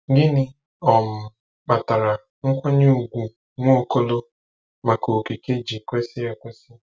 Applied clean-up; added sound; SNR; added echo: none; none; none; none.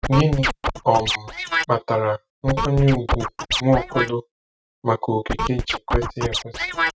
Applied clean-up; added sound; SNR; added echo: neural mask model RNNoise.